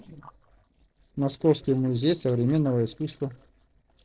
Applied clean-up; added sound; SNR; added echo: neural separator model SepFormer DNS4.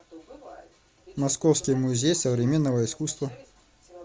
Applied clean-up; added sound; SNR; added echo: none; none; none; none.